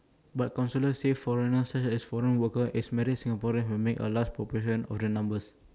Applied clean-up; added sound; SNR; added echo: none; none; none; none.